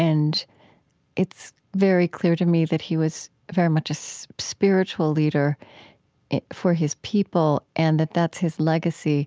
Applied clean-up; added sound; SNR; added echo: none; none; none; none.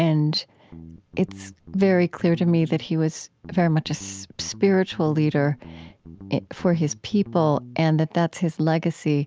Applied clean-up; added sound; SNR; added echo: none; Guitar; 19 dB; none.